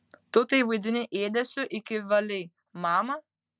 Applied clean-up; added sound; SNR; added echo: none; none; none; none.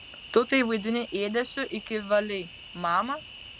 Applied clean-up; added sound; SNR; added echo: none; Cricket; 17 dB; none.